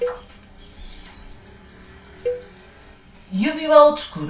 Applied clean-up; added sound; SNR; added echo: none; Cowbell; 11 dB; reverberation time 0.3 s.